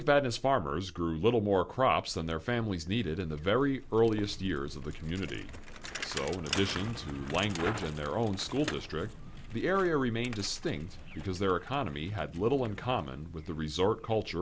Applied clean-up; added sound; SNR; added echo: none; Bicycle; 14 dB; none.